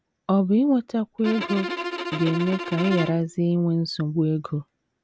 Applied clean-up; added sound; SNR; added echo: none; Bowed string instrument; 8 dB; none.